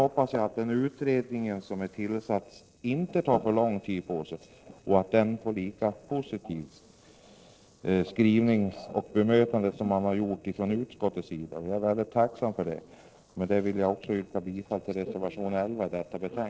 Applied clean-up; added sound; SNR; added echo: neural separator model SepFormer DNS4.